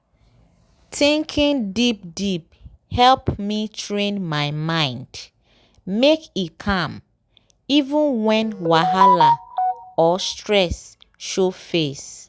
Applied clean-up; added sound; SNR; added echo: none; none; none; none.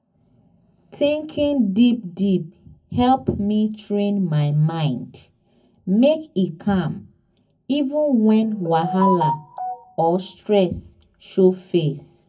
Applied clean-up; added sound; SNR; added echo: none; none; none; reverberation time 0.3 s.